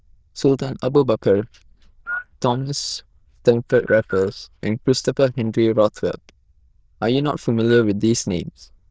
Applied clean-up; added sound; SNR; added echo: neural diffusion model UNIVERSE++.